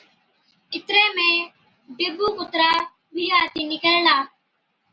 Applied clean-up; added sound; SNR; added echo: none; none; none; none.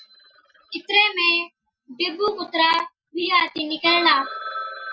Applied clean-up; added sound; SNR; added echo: classical method Wiener filter.